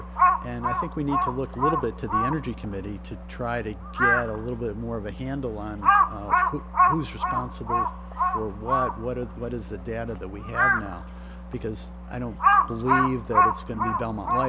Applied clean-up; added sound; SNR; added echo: none; Crow; -4 dB; none.